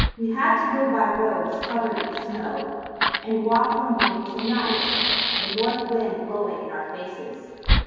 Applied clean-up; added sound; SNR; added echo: none; Fire; 3 dB; reverberation time 2.2 s.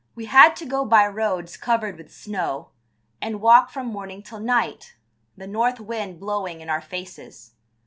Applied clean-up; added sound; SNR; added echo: none; none; none; none.